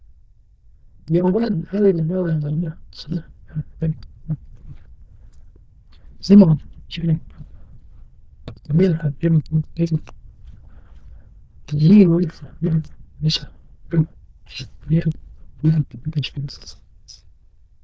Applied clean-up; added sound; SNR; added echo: neural diffusion model UNIVERSE++.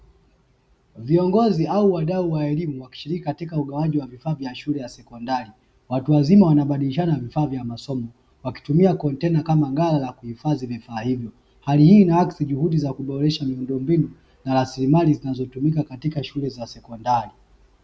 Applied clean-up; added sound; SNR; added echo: none; none; none; none.